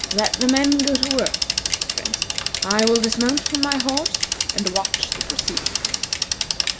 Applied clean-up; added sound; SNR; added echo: none; Bicycle; 0 dB; none.